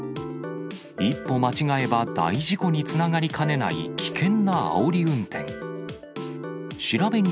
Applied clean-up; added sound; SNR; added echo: none; none; none; none.